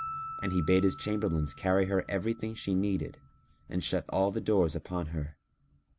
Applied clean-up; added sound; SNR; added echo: none; Piano; 16 dB; none.